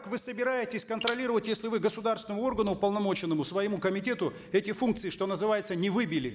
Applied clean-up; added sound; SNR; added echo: none; Shatter; 15 dB; none.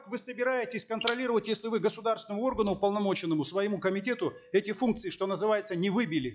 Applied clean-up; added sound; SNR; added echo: classical method log-MMSE.